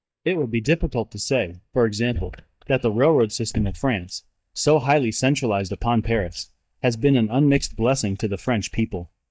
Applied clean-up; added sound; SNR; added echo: neural mask model DeepFilterNet 3.